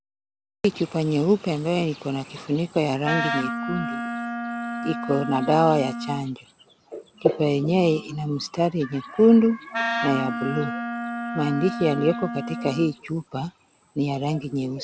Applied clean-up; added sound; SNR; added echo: none; Wind instrument, woodwind instrument; 6 dB; none.